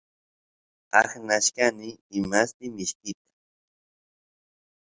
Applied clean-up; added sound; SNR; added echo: none; none; none; none.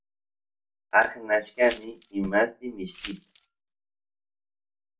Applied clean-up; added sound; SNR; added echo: none; Glass; 15 dB; reverberation time 0.2 s.